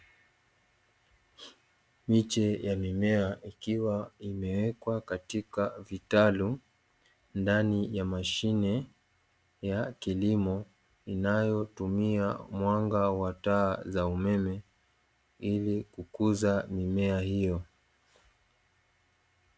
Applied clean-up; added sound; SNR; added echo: none; none; none; none.